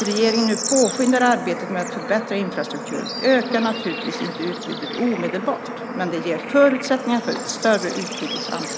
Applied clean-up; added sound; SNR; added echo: none; Bird / Insect / Frog; 7 dB; none.